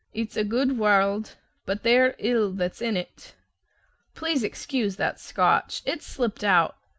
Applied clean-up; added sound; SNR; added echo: none; none; none; none.